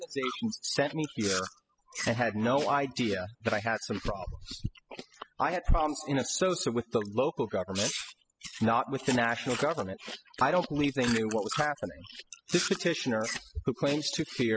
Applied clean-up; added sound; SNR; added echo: classical method spectral subtraction.